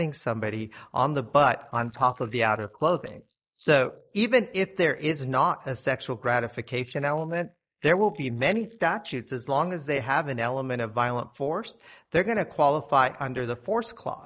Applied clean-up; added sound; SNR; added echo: neural mask model Resemble Enhance denoiser.